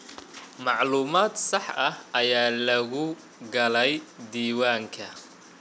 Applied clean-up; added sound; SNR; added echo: none; none; none; none.